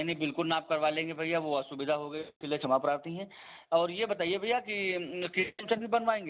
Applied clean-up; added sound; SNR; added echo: none; none; none; none.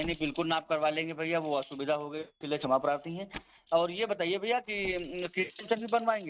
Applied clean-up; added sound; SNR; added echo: neural mask model RNNoise.